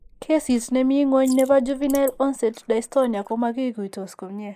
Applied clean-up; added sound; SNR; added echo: neural mask model Resemble Enhance denoiser.